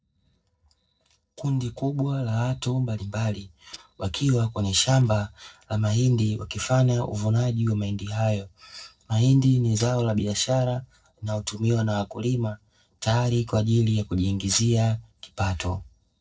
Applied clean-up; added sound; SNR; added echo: neural separator model SepFormer DNS4.